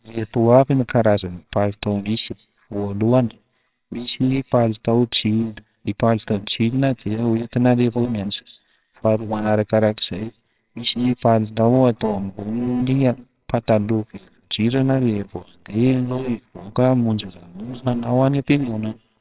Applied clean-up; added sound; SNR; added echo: neural separator model SepFormer WHAMR!.